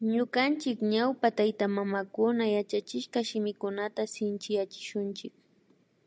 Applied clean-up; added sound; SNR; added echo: none; none; none; none.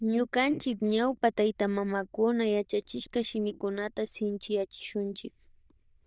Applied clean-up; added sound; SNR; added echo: neural diffusion model UNIVERSE++.